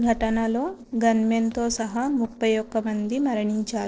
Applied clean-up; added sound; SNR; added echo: neural separator model SepFormer DNS4.